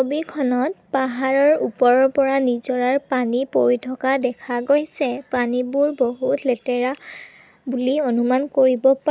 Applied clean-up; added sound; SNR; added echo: none; none; none; none.